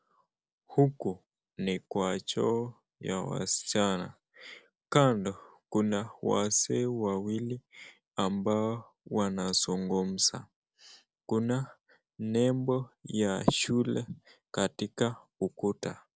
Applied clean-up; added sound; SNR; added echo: none; none; none; none.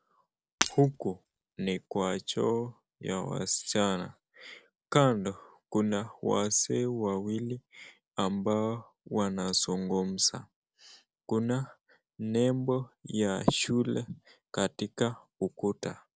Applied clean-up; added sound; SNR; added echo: none; Shatter; 7 dB; none.